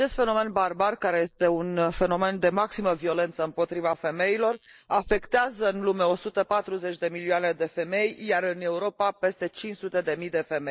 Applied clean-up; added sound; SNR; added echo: neural mask model Resemble Enhance denoiser.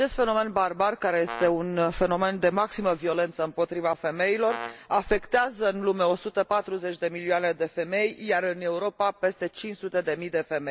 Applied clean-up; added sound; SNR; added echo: none; Brass instrument; 14 dB; none.